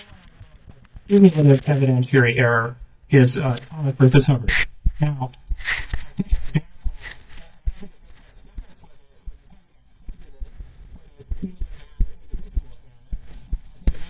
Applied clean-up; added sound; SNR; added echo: neural mask model DeepFilterNet 3.